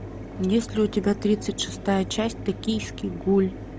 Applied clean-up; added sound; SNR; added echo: none; Mechanisms; 11 dB; none.